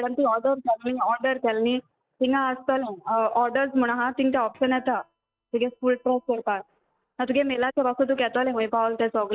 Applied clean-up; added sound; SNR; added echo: neural mask model DeepFilterNet 3.